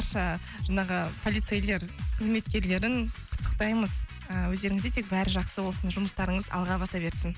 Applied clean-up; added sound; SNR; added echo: none; none; none; none.